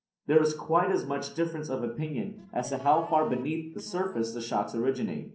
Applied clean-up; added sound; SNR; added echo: neural separator model SepFormer DNS4.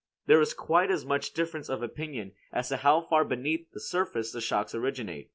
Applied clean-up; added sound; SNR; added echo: none; none; none; none.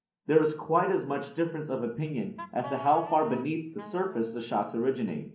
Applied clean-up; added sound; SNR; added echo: none; Wind instrument, woodwind instrument; 14 dB; reverberation time 0.6 s.